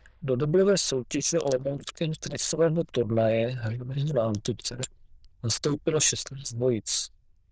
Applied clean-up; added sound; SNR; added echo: neural diffusion model UNIVERSE++.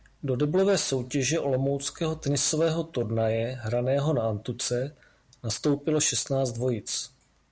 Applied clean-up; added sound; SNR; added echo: none; none; none; none.